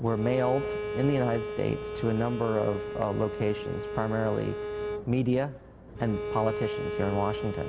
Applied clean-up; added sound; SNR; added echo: none; Bowed string instrument; 6 dB; none.